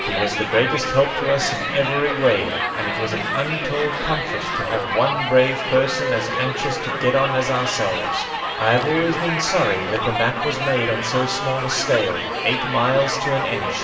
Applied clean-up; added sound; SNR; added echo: none; Crowd; 2 dB; reverberation time 1.0 s.